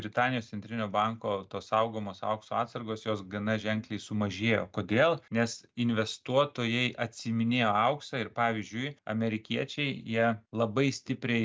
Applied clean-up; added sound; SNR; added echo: none; none; none; none.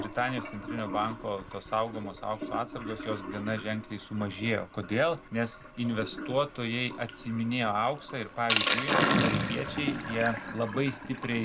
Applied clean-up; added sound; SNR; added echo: none; Sink (filling or washing); 2 dB; none.